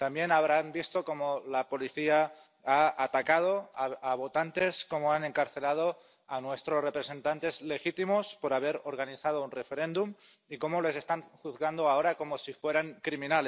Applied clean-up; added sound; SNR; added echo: none; none; none; none.